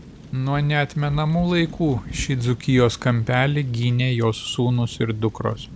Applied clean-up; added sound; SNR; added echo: none; Thunder / Rain; 16 dB; none.